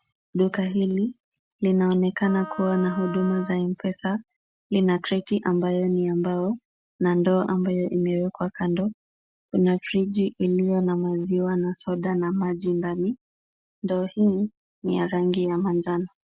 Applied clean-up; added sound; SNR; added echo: none; Wind instrument, woodwind instrument; 14 dB; none.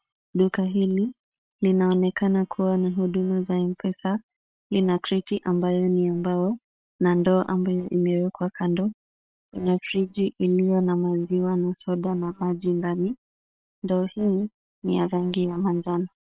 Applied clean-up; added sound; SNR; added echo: neural separator model SepFormer WHAM!.